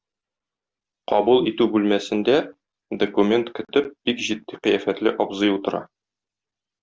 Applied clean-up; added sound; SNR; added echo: none; none; none; none.